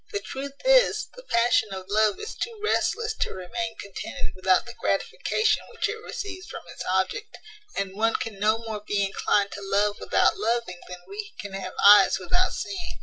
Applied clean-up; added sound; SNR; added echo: none; none; none; none.